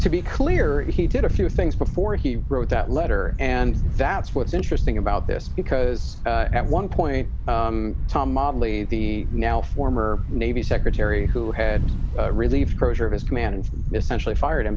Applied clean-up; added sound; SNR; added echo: none; Wind; -3 dB; none.